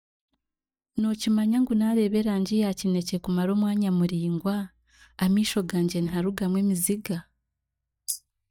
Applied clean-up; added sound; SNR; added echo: neural mask model DeepFilterNet 3.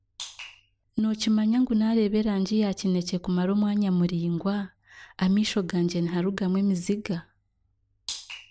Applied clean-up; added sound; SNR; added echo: none; none; none; none.